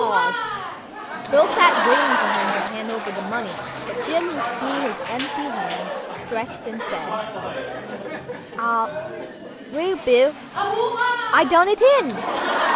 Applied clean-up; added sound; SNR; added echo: none; Applause / Crowd; 2 dB; none.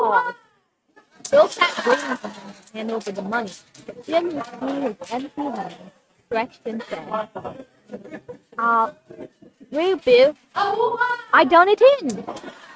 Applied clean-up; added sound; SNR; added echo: neural mask model RNNoise.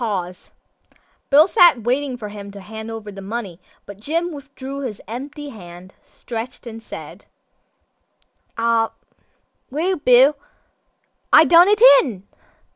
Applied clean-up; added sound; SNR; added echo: none; none; none; none.